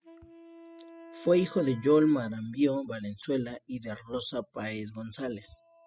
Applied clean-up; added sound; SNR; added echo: classical method spectral subtraction.